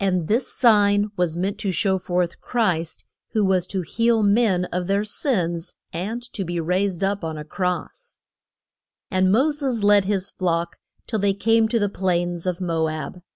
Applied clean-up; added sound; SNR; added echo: none; none; none; none.